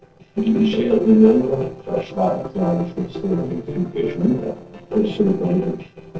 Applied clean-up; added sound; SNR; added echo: neural separator model SepFormer DNS4.